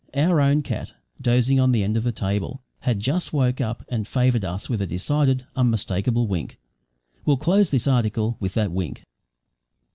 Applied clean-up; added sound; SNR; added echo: none; none; none; none.